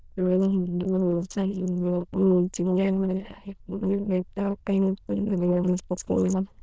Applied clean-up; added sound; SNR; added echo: neural diffusion model UNIVERSE++.